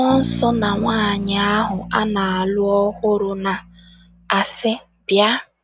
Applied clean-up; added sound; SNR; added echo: none; Bass guitar; 12 dB; none.